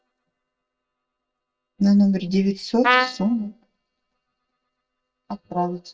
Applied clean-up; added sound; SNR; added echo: neural mask model DeepFilterNet 3.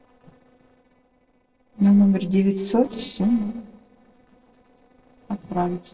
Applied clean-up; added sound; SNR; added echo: neural separator model SepFormer DNS4.